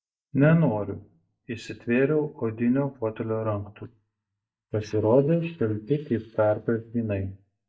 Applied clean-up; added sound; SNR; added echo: neural mask model DeepFilterNet 3.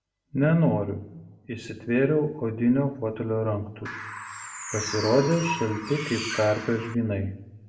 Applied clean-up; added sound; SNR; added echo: none; Bird; 8 dB; reverberation time 0.6 s.